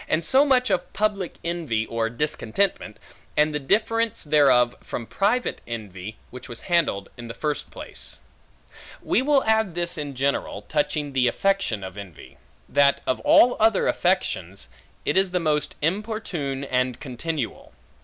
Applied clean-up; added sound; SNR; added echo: none; none; none; none.